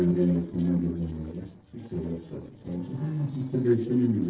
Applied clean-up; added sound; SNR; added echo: neural separator model SepFormer DNS4.